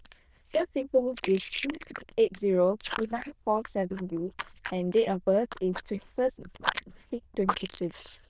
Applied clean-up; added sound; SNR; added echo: neural diffusion model UNIVERSE++.